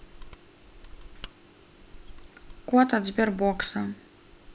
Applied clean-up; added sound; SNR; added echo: none; Mechanisms; 16 dB; none.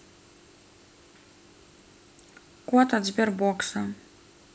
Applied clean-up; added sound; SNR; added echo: none; none; none; none.